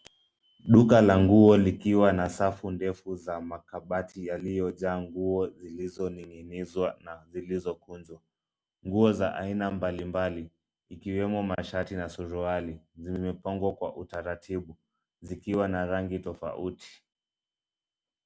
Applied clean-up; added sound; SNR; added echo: none; none; none; none.